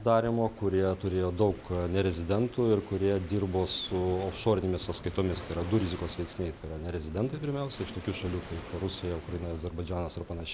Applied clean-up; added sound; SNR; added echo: none; Waves, surf; 17 dB; none.